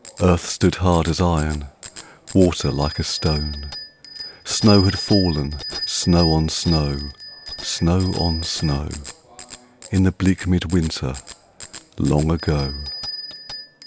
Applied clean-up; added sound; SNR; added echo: none; Bicycle bell; 12 dB; none.